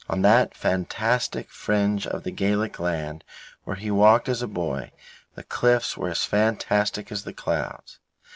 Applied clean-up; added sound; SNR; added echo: none; none; none; none.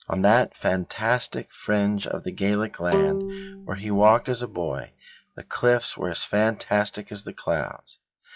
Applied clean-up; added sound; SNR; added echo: classical method log-MMSE.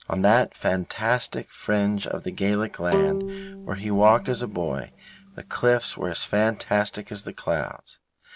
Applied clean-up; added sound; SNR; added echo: none; Bowed string instrument; 7 dB; none.